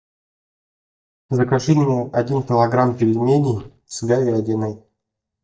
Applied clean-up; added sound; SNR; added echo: neural mask model DeepFilterNet 3.